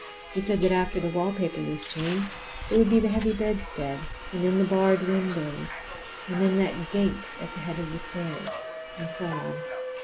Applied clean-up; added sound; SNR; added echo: none; Subway, metro, underground; 10 dB; none.